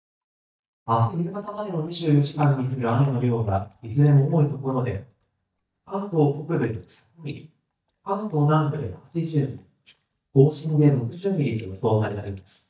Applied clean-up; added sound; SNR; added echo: neural mask model DeepFilterNet 3.